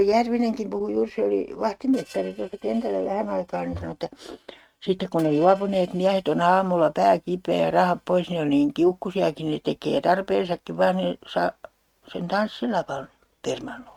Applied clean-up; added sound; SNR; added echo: neural mask model RNNoise.